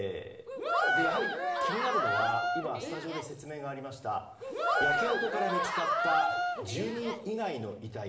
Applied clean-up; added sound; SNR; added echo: none; Cheering; -5 dB; reverberation time 0.8 s.